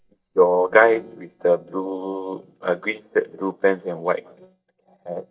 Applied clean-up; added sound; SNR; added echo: neural mask model DeepFilterNet 3.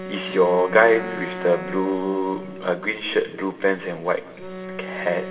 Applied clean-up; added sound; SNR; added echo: none; Wind instrument, woodwind instrument; 12 dB; reverberation time 2.0 s.